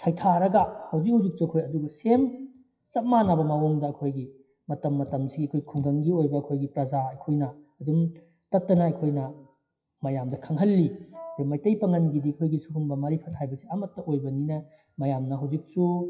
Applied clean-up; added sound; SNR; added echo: classical method WPE with log-MMSE.